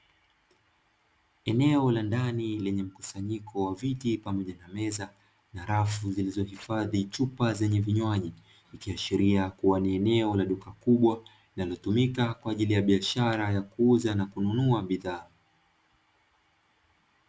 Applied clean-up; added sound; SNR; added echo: none; none; none; none.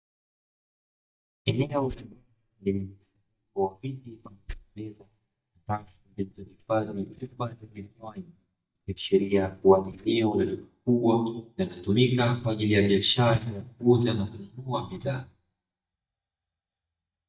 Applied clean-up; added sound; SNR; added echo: neural mask model DeepFilterNet 3.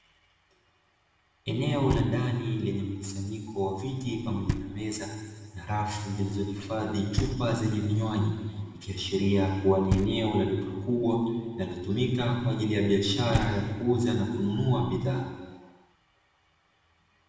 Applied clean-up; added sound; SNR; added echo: none; Knock; 11 dB; reverberation time 1.6 s.